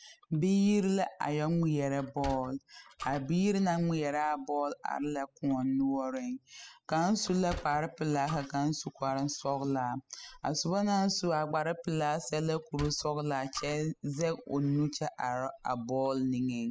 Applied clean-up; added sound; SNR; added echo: classical method spectral subtraction.